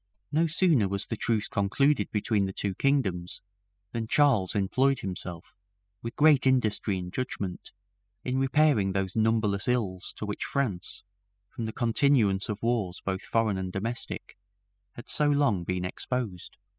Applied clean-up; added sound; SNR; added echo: classical method spectral subtraction.